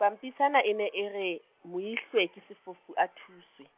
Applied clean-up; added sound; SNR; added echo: none; none; none; none.